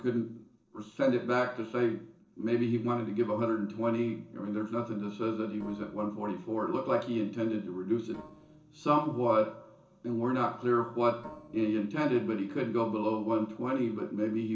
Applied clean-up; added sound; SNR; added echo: neural separator model SepFormer DNS4.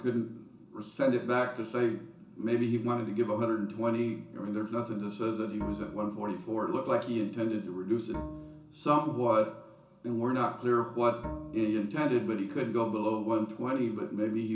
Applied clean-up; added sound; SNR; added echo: none; Bowed string instrument; 13 dB; reverberation time 0.7 s.